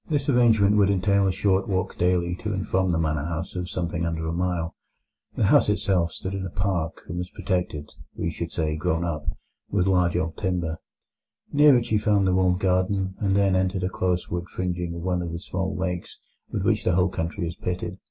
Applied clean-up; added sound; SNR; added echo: none; none; none; none.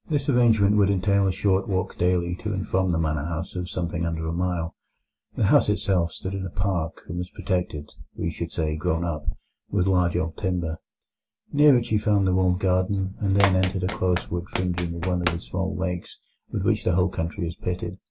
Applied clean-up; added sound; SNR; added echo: none; Run; 10 dB; none.